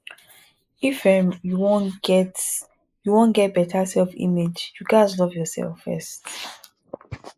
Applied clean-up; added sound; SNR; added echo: neural mask model Resemble Enhance denoiser.